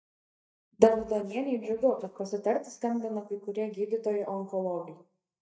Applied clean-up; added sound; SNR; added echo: neural mask model DeepFilterNet 3.